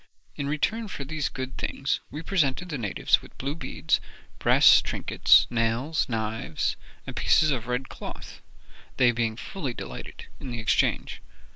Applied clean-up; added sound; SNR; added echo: neural mask model Resemble Enhance denoiser.